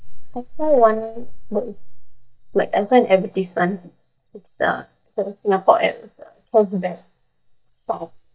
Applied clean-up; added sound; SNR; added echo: neural mask model DeepFilterNet 3.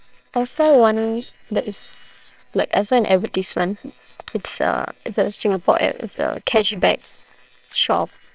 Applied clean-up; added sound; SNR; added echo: neural separator model SepFormer WHAMR!.